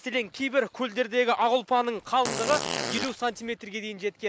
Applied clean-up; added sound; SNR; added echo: none; Fart; 6 dB; none.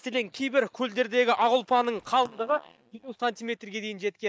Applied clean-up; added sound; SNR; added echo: neural mask model DeepFilterNet 3.